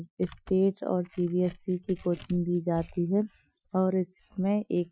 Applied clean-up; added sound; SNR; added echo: classical method Wiener filter.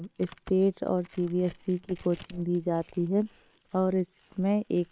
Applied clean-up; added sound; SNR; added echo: neural separator model SepFormer WHAM!.